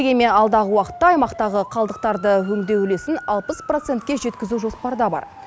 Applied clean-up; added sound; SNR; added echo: none; Motor vehicle (road) / Siren; 19 dB; none.